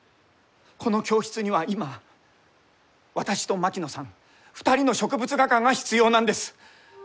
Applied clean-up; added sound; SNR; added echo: none; none; none; none.